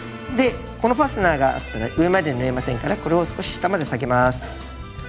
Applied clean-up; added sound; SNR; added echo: none; none; none; none.